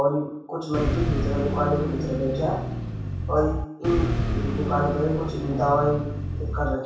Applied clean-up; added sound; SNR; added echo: none; Car; 1 dB; reverberation time 0.7 s.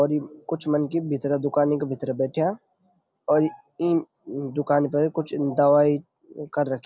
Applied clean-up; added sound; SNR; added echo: none; none; none; none.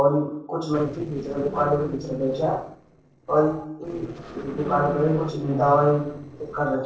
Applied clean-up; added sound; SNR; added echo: neural separator model SepFormer DNS4.